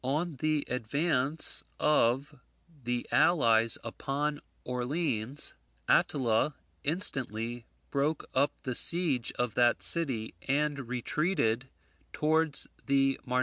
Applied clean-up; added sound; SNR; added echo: none; none; none; none.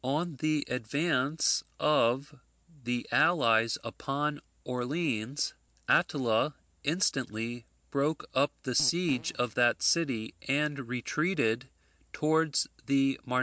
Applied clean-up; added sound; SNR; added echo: none; Fart; 20 dB; none.